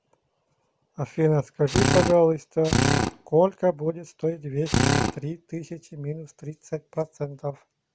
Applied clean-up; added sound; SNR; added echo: none; Drill; -3 dB; none.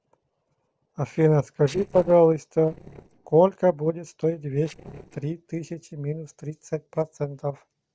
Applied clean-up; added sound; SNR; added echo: neural separator model SepFormer DNS4.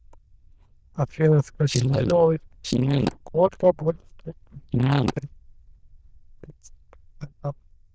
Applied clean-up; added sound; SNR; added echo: neural diffusion model UNIVERSE++.